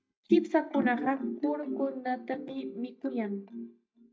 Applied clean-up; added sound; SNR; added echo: neural mask model DeepFilterNet 3.